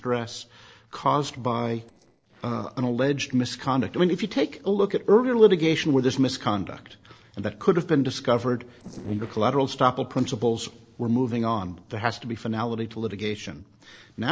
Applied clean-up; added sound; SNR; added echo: neural separator model SepFormer DNS4.